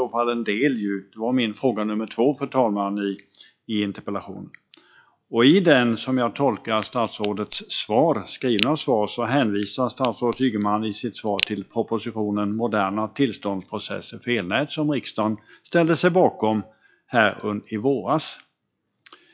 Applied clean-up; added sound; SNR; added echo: classical method log-MMSE.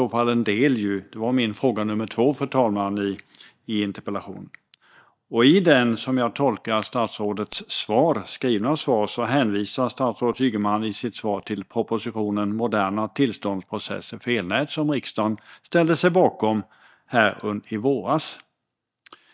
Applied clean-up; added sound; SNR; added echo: neural mask model DeepFilterNet 3.